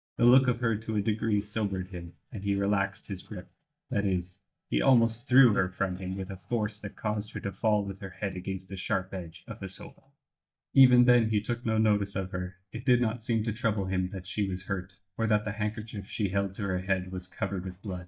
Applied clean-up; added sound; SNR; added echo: neural mask model DeepFilterNet 3.